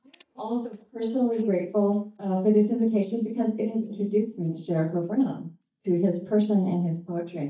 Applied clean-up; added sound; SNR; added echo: neural mask model DeepFilterNet 3.